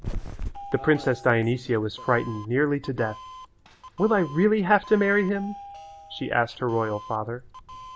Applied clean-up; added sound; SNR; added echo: none; Doorbell; 14 dB; none.